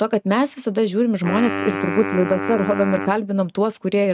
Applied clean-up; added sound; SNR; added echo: neural mask model RNNoise.